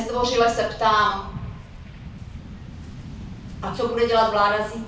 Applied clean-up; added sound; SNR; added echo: none; Waves, surf; 13 dB; reverberation time 0.4 s.